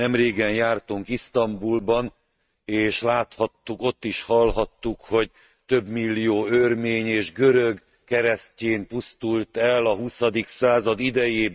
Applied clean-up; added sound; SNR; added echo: neural mask model RNNoise.